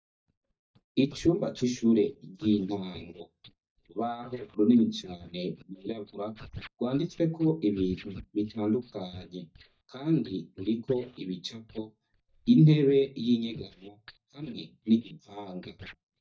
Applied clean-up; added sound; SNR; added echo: neural mask model DeepFilterNet 3.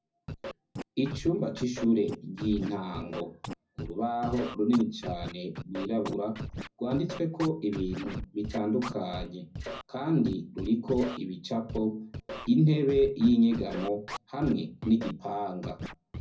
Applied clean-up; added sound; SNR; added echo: none; Scratching (performance technique); 11 dB; reverberation time 0.4 s.